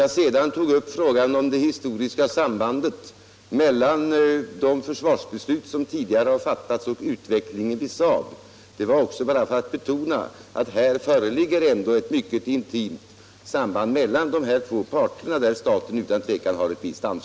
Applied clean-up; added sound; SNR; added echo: none; none; none; none.